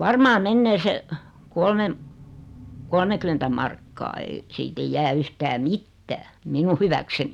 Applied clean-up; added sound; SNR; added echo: none; none; none; none.